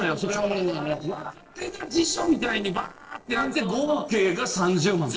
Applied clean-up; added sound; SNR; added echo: neural separator model SepFormer DNS4.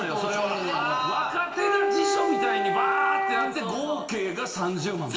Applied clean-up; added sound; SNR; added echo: none; Wind instrument, woodwind instrument; -1 dB; reverberation time 2.6 s.